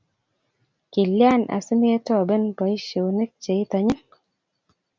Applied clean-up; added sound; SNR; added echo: none; none; none; none.